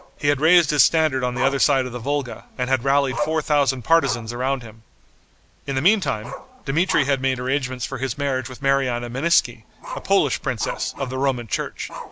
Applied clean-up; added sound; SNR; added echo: none; Growling; 14 dB; none.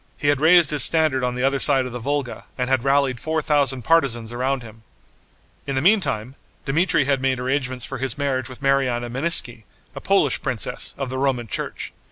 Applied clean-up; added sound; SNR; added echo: none; none; none; none.